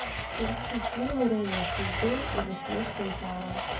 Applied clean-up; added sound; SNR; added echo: none; Domestic sounds, home sounds; 1 dB; reverberation time 0.3 s.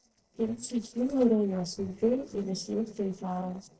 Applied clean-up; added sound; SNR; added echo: neural separator model SepFormer DNS4.